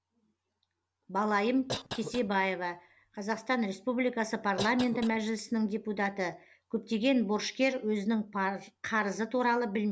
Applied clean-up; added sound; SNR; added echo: none; Cough; 12 dB; none.